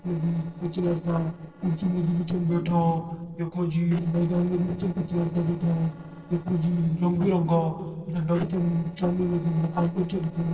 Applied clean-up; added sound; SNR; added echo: neural separator model SepFormer DNS4.